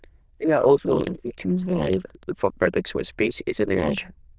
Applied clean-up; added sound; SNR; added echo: neural diffusion model UNIVERSE++.